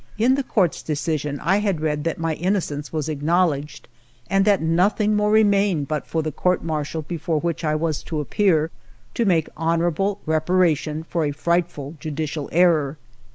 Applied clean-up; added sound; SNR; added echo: none; Meow / Purr; 17 dB; none.